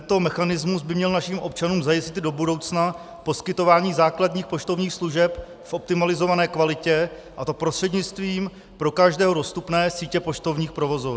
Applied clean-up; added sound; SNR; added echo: none; none; none; none.